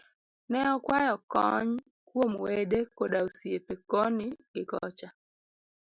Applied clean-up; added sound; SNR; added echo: none; none; none; none.